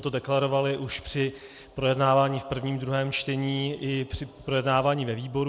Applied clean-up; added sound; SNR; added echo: none; none; none; none.